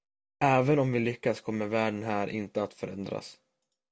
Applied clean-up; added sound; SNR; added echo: none; none; none; none.